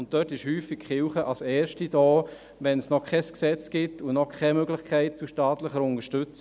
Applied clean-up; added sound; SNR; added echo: none; none; none; none.